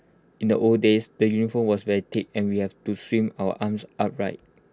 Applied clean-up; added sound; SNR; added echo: none; none; none; none.